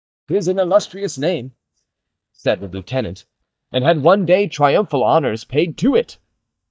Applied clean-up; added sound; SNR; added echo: neural mask model DeepFilterNet 3.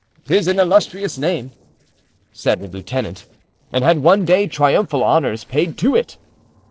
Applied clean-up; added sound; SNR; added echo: neural separator model SepFormer DNS4.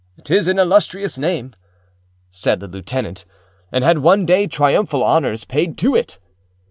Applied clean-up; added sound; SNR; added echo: none; none; none; none.